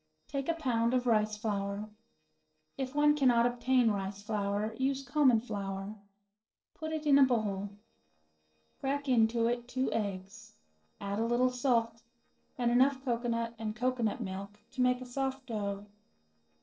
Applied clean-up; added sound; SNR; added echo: neural separator model SepFormer DNS4.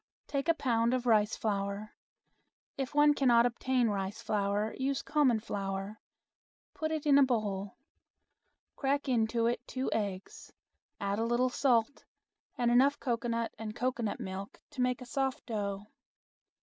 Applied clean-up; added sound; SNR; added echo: none; none; none; none.